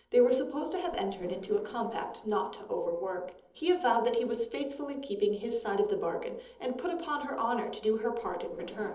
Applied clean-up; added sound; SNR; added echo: neural separator model SepFormer DNS4.